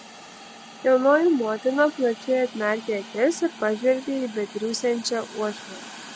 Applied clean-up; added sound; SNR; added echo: none; Hiss; 17 dB; none.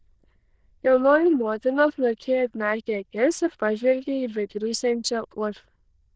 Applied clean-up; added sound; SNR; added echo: neural diffusion model UNIVERSE++.